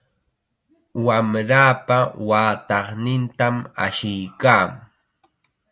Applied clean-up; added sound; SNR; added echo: none; none; none; none.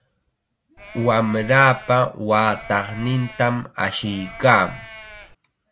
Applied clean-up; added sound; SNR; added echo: none; Livestock, farm animals, working animals; 18 dB; none.